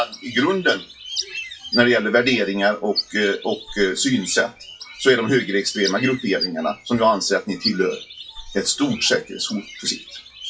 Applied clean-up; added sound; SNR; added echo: classical method WPE with log-MMSE.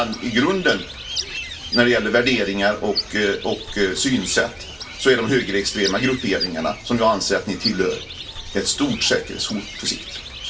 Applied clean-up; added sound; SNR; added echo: none; Bird; 10 dB; reverberation time 0.2 s.